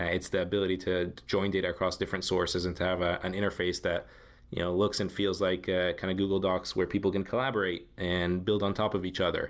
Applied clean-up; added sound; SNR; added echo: none; none; none; none.